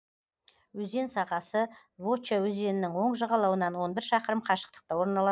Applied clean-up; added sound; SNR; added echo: neural mask model Resemble Enhance denoiser.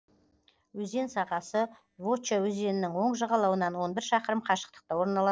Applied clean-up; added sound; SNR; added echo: neural separator model SepFormer DNS4.